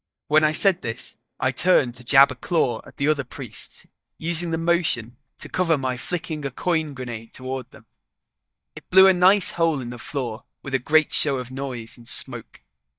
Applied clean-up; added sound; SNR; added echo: neural mask model DeepFilterNet 3.